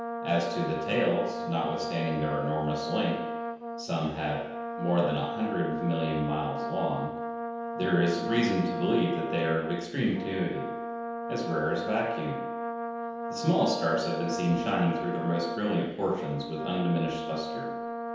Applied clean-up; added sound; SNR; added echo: none; Brass instrument; 5 dB; reverberation time 0.9 s.